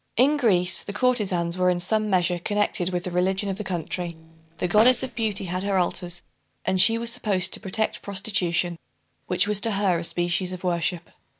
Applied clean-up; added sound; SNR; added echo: neural separator model SepFormer DNS4.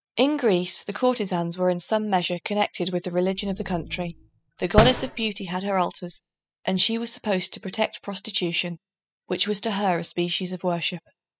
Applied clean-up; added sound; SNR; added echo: classical method spectral subtraction.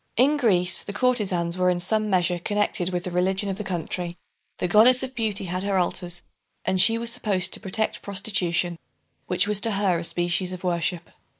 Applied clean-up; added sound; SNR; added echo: neural mask model Resemble Enhance denoiser.